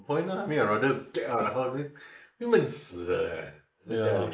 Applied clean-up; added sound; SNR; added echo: neural mask model Resemble Enhance denoiser.